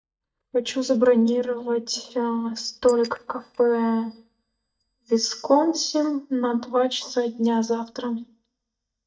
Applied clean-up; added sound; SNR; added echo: neural mask model DeepFilterNet 3.